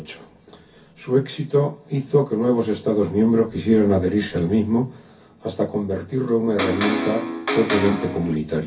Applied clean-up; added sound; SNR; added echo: none; Electric guitar; 3 dB; reverberation time 0.3 s.